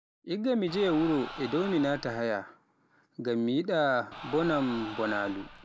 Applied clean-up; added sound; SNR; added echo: none; Crowd; 12 dB; none.